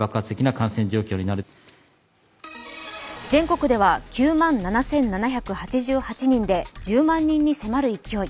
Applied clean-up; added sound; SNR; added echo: none; none; none; none.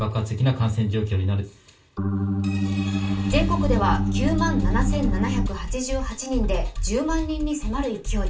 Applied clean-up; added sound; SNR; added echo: none; Organ; 0 dB; reverberation time 0.2 s.